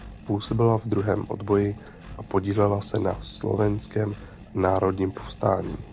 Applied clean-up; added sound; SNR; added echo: none; Engine; 17 dB; none.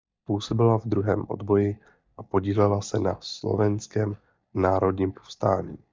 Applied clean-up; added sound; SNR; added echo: neural mask model DeepFilterNet 3.